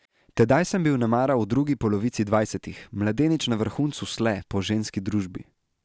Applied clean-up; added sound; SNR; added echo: none; none; none; none.